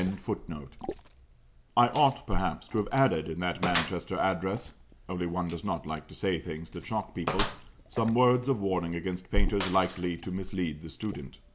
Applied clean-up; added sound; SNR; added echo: none; Liquid + Gunshot, gunfire; 10 dB; none.